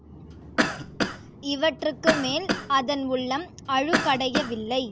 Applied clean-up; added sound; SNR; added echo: none; Cough; 2 dB; none.